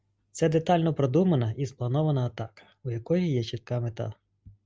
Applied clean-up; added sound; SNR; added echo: none; none; none; none.